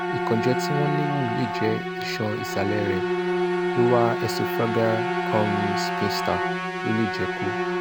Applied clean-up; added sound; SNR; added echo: none; Bowed string instrument + Musical instrument; -1 dB; none.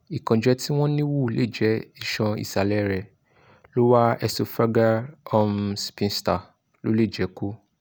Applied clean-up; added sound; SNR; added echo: none; none; none; none.